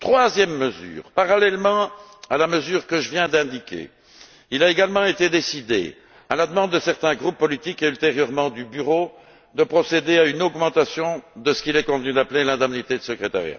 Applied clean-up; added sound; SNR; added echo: none; none; none; none.